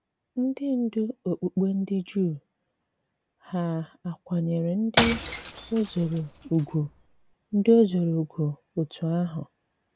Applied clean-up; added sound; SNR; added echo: none; Shatter / Crushing; 0 dB; none.